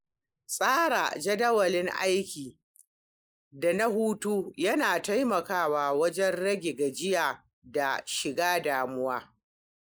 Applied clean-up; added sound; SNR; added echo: neural mask model Resemble Enhance denoiser.